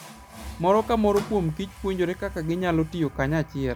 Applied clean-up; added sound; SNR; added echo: none; Water tap, faucet; 18 dB; none.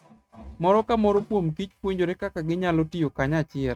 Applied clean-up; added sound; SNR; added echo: neural mask model RNNoise.